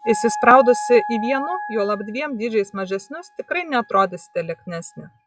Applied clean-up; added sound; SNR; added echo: classical method log-MMSE.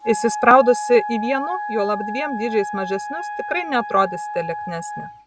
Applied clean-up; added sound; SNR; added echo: none; Wind instrument, woodwind instrument; 8 dB; none.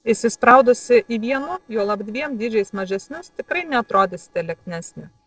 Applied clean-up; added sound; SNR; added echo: neural separator model SepFormer DNS4.